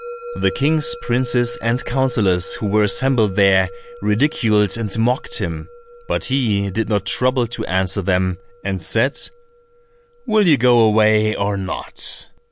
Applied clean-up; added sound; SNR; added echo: none; Musical instrument; 18 dB; none.